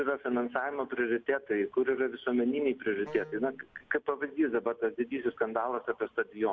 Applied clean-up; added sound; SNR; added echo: none; Wind instrument, woodwind instrument; 16 dB; none.